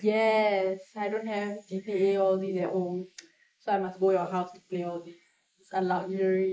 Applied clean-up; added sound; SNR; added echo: neural mask model Resemble Enhance denoiser.